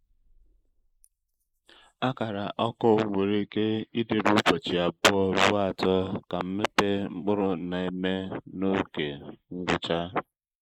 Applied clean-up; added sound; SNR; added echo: neural mask model Resemble Enhance denoiser.